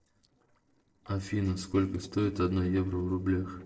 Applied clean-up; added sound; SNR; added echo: neural separator model SepFormer DNS4.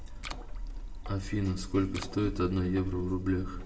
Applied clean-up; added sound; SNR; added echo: none; Water / Splash, splatter; 18 dB; reverberation time 1.2 s.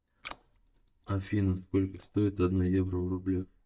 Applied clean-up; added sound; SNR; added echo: neural mask model DeepFilterNet 3.